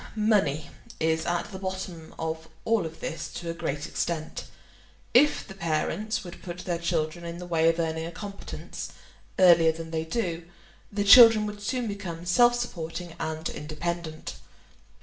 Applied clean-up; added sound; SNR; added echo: none; none; none; reverberation time 0.4 s.